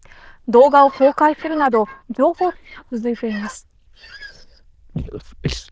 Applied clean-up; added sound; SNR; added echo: neural diffusion model UNIVERSE++.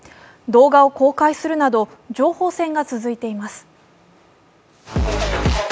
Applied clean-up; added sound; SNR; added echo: none; none; none; none.